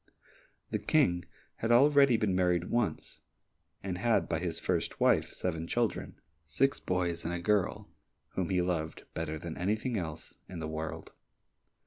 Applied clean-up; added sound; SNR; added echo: none; none; none; none.